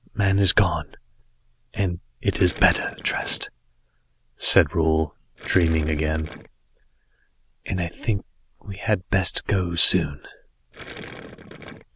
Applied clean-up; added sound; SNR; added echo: none; Gurgling; 15 dB; none.